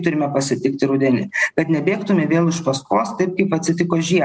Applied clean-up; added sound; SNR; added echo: none; none; none; none.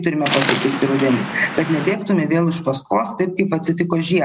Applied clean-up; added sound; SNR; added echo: none; Waves, surf; 7 dB; none.